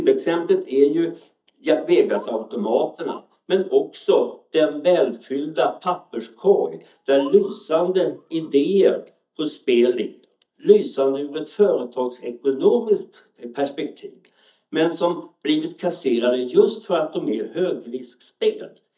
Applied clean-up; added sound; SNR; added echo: neural mask model DeepFilterNet 3.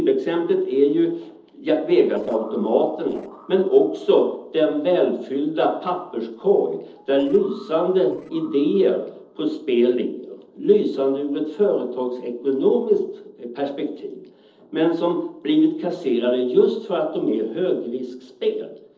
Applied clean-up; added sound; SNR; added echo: neural separator model SepFormer DNS4.